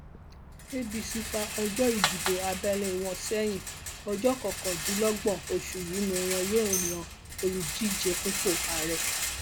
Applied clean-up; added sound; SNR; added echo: none; Tambourine + Rattle; 3 dB; none.